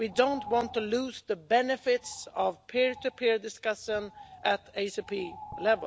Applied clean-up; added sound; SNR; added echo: none; Bird; 18 dB; none.